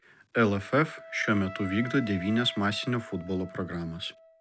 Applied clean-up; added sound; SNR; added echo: none; Wind instrument, woodwind instrument; 16 dB; none.